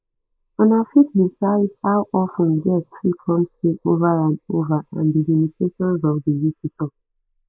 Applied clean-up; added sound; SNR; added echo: neural mask model Resemble Enhance denoiser.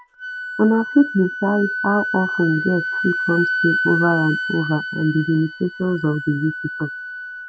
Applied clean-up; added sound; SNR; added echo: none; Wind instrument, woodwind instrument; 5 dB; none.